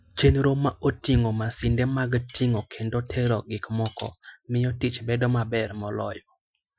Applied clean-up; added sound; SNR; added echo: classical method Wiener filter.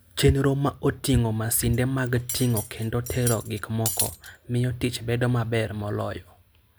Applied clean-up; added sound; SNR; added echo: none; Cutlery, silverware; 10 dB; none.